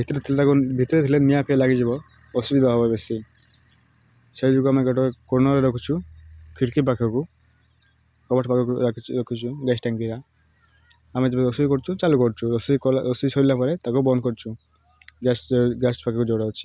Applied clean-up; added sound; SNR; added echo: none; none; none; none.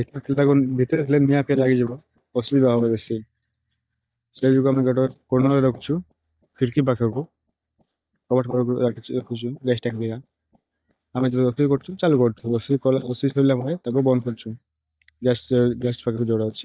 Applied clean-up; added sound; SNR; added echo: neural mask model DeepFilterNet 3.